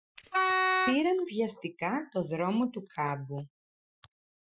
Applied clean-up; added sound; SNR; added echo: classical method Wiener filter.